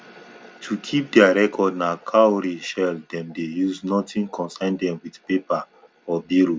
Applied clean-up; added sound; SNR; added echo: none; none; none; none.